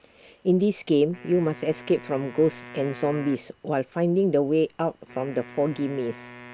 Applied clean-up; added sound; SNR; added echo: none; Wind instrument, woodwind instrument; 20 dB; none.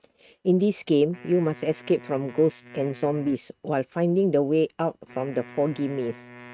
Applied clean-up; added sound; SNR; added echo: neural mask model RNNoise.